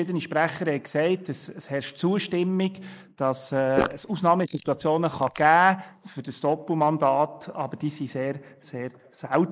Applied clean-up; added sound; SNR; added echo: neural mask model Resemble Enhance denoiser.